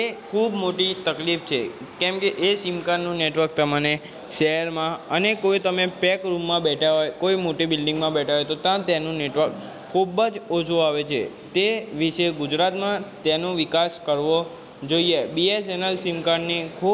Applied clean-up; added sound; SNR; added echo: none; none; none; none.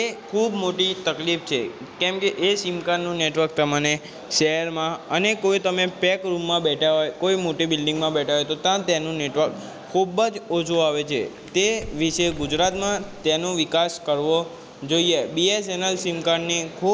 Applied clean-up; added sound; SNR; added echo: none; Crumpling, crinkling; 18 dB; none.